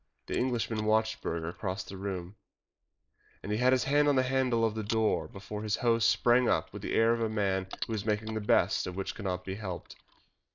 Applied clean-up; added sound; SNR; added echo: neural mask model Resemble Enhance denoiser.